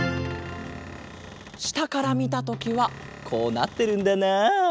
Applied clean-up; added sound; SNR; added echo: none; Acoustic guitar + Cupboard open or close / Door; 12 dB; none.